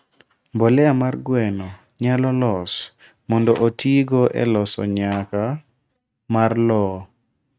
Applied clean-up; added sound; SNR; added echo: neural mask model RNNoise.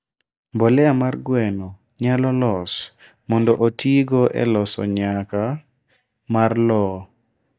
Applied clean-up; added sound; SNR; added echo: neural mask model DeepFilterNet 3.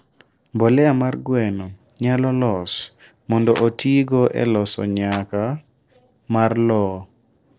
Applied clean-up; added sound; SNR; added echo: neural separator model SepFormer DNS4.